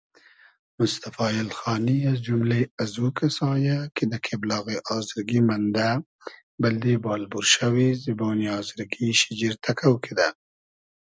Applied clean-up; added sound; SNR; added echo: none; none; none; none.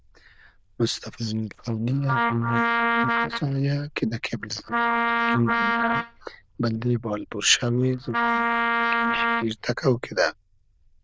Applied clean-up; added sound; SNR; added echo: neural diffusion model UNIVERSE++.